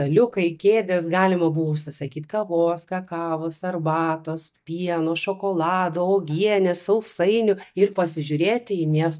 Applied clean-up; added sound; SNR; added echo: neural mask model DeepFilterNet 3.